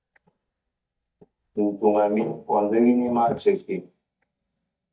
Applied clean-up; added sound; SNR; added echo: neural mask model DeepFilterNet 3.